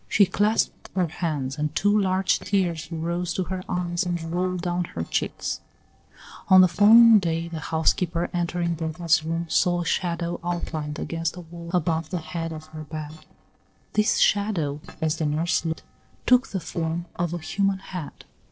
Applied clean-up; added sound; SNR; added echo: neural separator model SepFormer DNS4.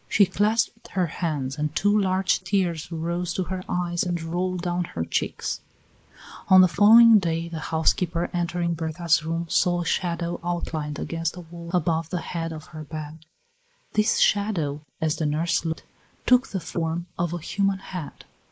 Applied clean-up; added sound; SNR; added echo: neural mask model Resemble Enhance denoiser.